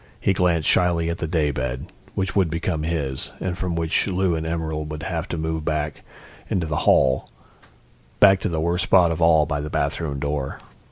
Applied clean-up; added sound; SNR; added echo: none; none; none; none.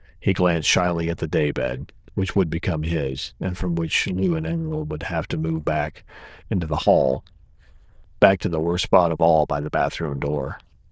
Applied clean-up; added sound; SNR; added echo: neural diffusion model UNIVERSE++.